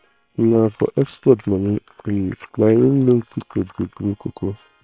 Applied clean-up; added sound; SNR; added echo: neural separator model SepFormer WHAM!.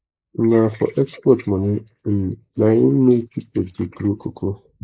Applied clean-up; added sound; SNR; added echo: neural mask model Resemble Enhance denoiser.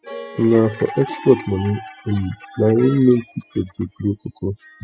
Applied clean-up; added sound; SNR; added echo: classical method spectral subtraction.